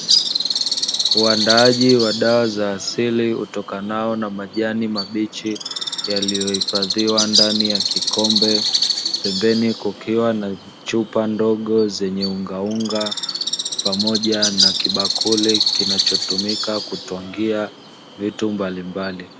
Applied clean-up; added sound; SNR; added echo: none; Bird; 1 dB; none.